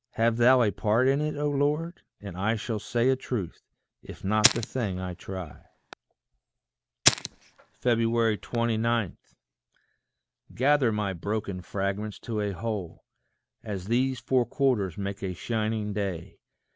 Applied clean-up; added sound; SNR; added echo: none; Fire; 3 dB; none.